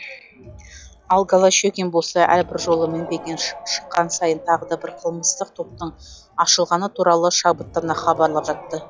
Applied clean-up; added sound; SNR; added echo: classical method log-MMSE.